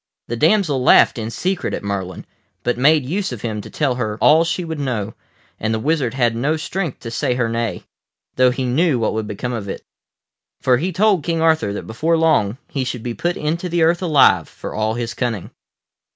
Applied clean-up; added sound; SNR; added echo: none; none; none; none.